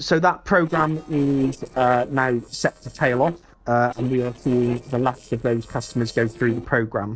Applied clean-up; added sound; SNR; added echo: neural separator model SepFormer DNS4.